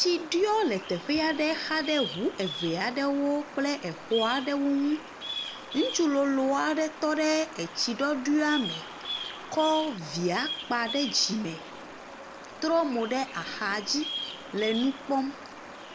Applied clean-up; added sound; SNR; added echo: none; Bird vocalization, bird call, bird song; 11 dB; none.